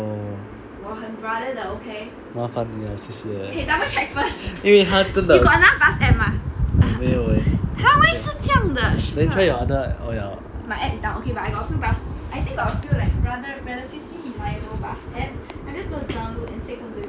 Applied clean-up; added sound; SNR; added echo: none; none; none; none.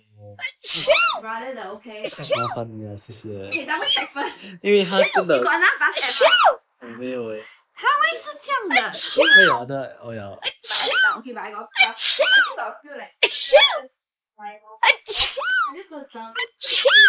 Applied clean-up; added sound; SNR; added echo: neural mask model Resemble Enhance denoiser.